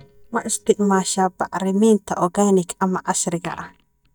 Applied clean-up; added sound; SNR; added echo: neural mask model DeepFilterNet 3.